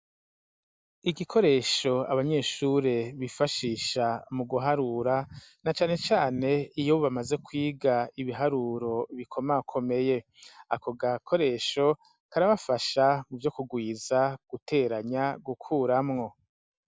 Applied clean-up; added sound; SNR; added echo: none; none; none; none.